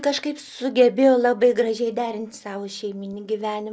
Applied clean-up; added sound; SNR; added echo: none; none; none; none.